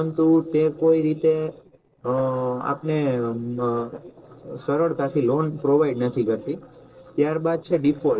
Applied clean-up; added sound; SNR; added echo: neural separator model SepFormer DNS4.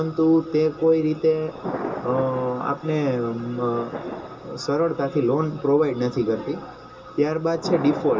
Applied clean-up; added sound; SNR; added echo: none; Thunder; 13 dB; reverberation time 0.2 s.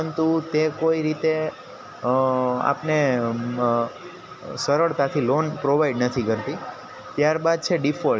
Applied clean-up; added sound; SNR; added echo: none; none; none; none.